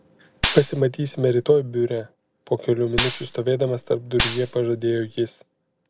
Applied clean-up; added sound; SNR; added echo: none; Gunshot, gunfire; 0 dB; none.